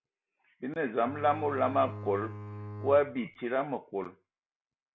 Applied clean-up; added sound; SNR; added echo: none; Bowed string instrument; 10 dB; none.